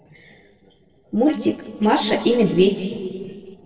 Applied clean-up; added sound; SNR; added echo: neural separator model SepFormer DNS4.